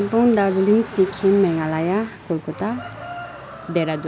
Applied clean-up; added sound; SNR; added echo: none; Traffic noise, roadway noise; 17 dB; none.